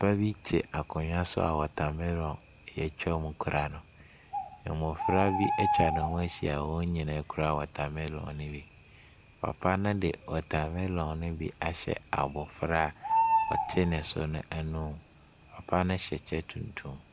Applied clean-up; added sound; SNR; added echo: none; Bird; 5 dB; none.